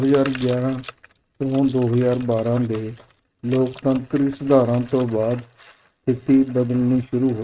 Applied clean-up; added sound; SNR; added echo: neural mask model RNNoise.